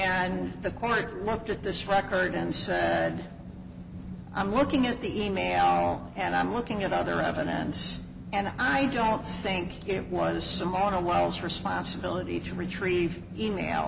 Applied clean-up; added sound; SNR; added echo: none; none; none; none.